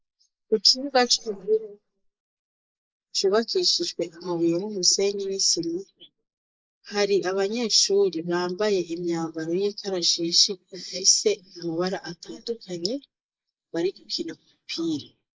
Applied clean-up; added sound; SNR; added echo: neural mask model Resemble Enhance denoiser.